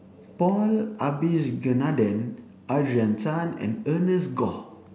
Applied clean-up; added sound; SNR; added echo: none; none; none; none.